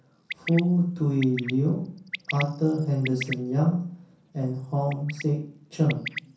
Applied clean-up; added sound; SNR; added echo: none; Bird; 14 dB; reverberation time 0.6 s.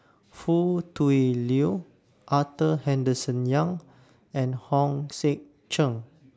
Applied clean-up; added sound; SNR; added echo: none; none; none; none.